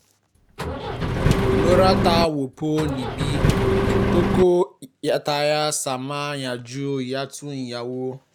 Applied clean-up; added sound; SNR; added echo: none; Engine; -3 dB; none.